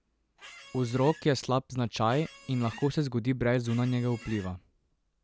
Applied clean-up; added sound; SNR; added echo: none; Squeak; 18 dB; none.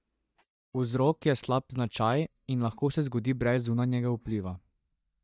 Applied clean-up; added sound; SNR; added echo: neural mask model DeepFilterNet 3.